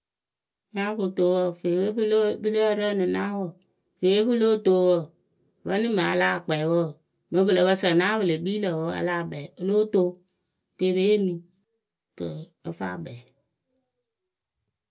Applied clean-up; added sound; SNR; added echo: none; none; none; none.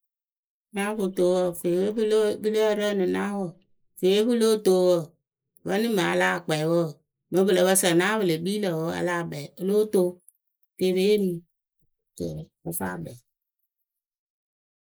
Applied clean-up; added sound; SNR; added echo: neural mask model Resemble Enhance denoiser.